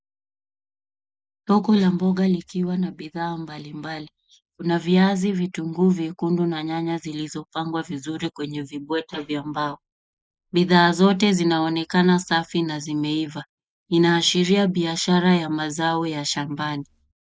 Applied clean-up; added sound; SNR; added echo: neural mask model Resemble Enhance denoiser.